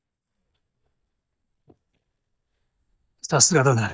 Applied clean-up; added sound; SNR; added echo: neural mask model DeepFilterNet 3.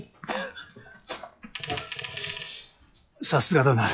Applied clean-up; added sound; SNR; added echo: classical method log-MMSE.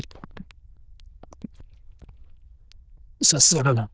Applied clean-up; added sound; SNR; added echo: neural diffusion model UNIVERSE++.